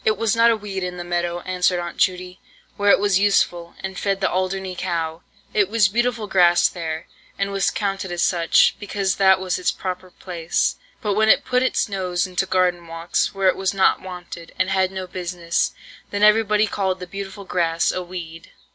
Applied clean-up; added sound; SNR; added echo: none; none; none; none.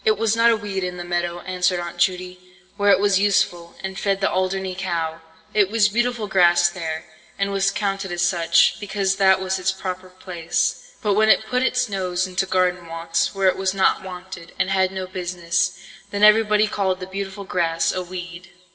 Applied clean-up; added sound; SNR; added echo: none; none; none; reverberation time 1.2 s.